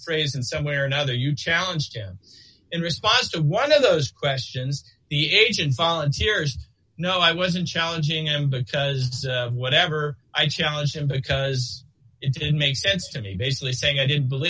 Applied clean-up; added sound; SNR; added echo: none; none; none; none.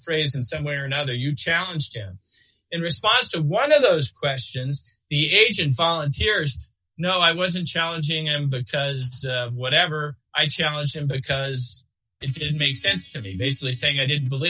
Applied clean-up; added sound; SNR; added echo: neural mask model DeepFilterNet 3.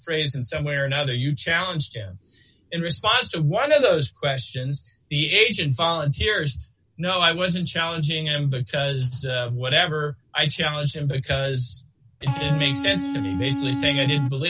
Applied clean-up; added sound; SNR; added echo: none; Electric guitar; 4 dB; none.